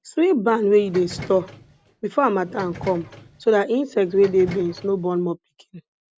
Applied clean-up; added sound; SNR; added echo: none; Subway, metro, underground; 17 dB; none.